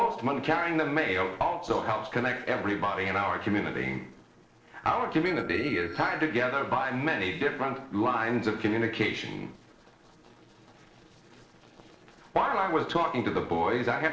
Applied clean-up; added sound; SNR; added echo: neural separator model SepFormer DNS4.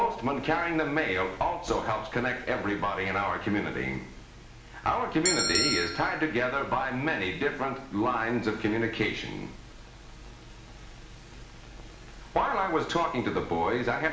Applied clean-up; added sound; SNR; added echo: none; Bell; 2 dB; reverberation time 0.7 s.